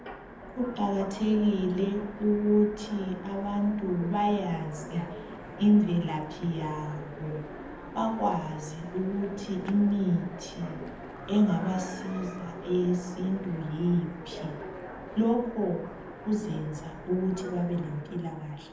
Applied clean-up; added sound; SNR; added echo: none; Train; 13 dB; reverberation time 0.8 s.